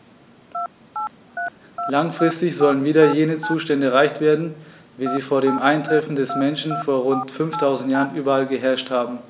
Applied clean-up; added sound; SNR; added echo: none; Telephone; 9 dB; none.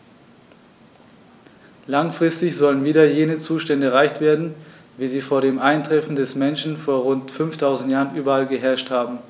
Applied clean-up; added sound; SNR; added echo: none; none; none; none.